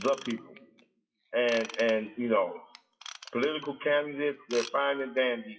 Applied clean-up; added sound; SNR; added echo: classical method WPE with log-MMSE.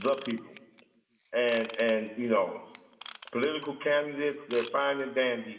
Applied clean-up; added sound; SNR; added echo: none; Ratchet, pawl / Tools; 17 dB; reverberation time 1.0 s.